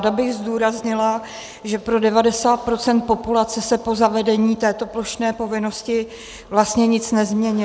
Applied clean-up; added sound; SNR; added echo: none; none; none; none.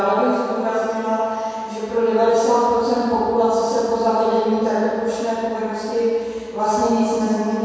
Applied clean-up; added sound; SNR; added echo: none; none; none; reverberation time 2.2 s.